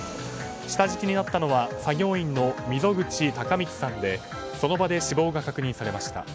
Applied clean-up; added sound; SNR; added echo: none; none; none; none.